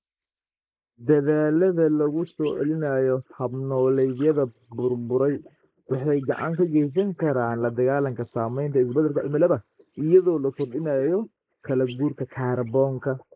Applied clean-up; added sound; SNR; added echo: neural mask model Resemble Enhance denoiser.